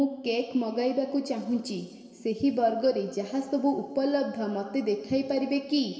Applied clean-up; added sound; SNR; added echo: none; none; none; reverberation time 2.7 s.